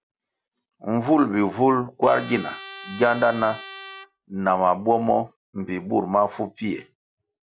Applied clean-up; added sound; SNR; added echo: none; Trumpet; 15 dB; none.